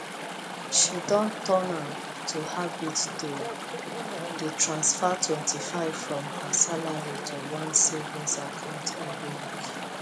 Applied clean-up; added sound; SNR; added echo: none; Chatter / Stream; 5 dB; none.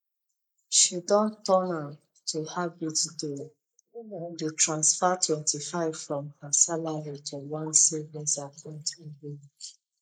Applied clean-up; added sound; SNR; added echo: neural mask model Resemble Enhance denoiser.